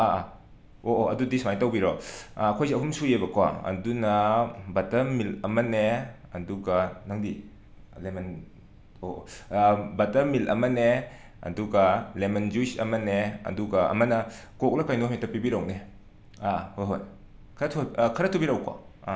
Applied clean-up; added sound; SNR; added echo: none; none; none; none.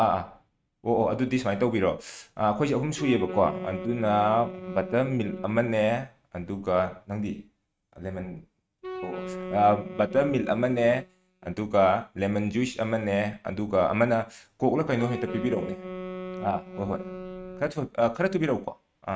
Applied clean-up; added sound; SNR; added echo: neural mask model RNNoise.